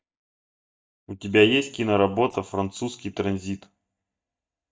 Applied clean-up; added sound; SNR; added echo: neural mask model DeepFilterNet 3.